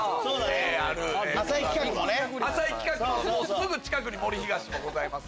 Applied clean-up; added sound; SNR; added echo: none; none; none; none.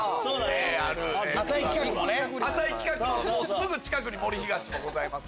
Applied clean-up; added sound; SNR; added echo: none; Snare drum + Keyboard (musical); 17 dB; none.